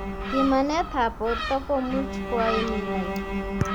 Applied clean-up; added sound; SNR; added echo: none; Bowed string instrument + Gull, seagull; 3 dB; none.